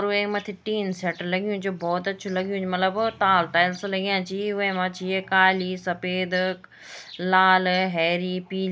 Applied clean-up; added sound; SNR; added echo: none; none; none; none.